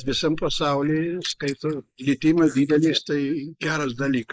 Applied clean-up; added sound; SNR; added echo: neural mask model Resemble Enhance denoiser.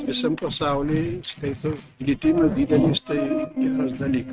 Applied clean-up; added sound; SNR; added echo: neural mask model RNNoise.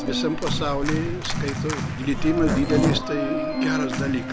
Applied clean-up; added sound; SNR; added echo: none; Organ + Zipper (clothing); -1 dB; none.